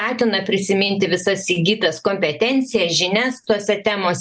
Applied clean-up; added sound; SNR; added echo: none; none; none; none.